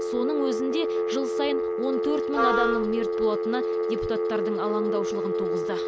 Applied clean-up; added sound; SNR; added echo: none; Telephone + Wind instrument, woodwind instrument; -4 dB; none.